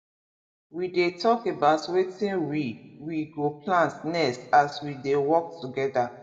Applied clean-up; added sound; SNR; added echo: none; none; none; reverberation time 1.0 s.